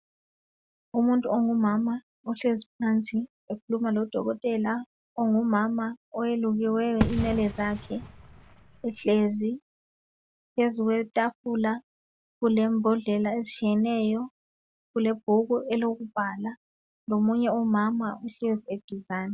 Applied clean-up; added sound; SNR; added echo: none; Fireworks; 7 dB; none.